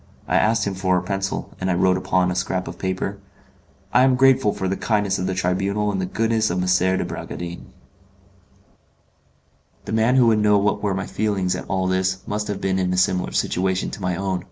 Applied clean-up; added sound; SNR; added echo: none; none; none; none.